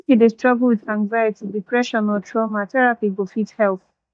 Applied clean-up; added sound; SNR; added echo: neural mask model DeepFilterNet 3.